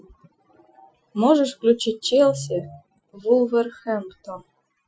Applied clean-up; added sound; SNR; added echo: classical method Wiener filter.